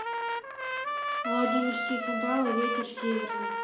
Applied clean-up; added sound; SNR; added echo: none; Trumpet; 0 dB; reverberation time 0.7 s.